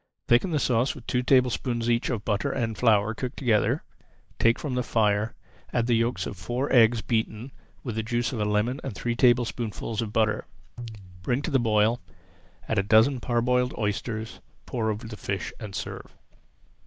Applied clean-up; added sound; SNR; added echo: neural mask model DeepFilterNet 3.